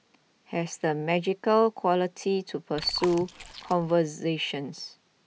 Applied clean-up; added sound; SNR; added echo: none; Chewing, mastication; 13 dB; none.